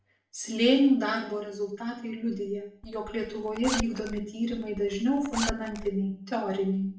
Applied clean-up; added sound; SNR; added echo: none; Zipper (clothing); 8 dB; reverberation time 0.5 s.